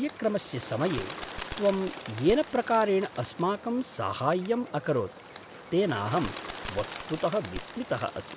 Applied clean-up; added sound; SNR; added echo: none; Bird; 12 dB; none.